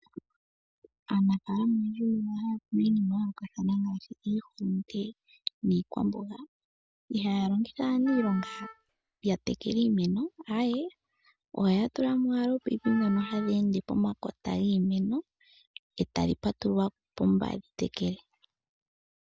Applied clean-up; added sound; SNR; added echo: none; Wind instrument, woodwind instrument; 16 dB; none.